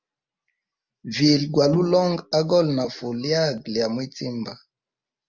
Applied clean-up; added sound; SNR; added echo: none; Snare drum; 13 dB; none.